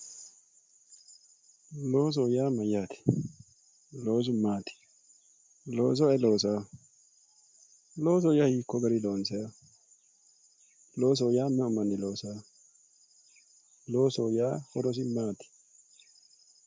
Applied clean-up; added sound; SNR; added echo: none; none; none; none.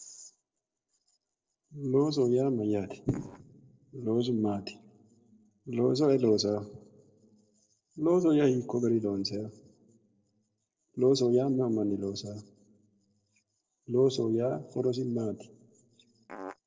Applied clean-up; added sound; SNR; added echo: neural separator model SepFormer DNS4.